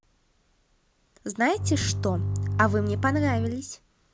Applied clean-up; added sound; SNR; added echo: none; Bowed string instrument; 0 dB; none.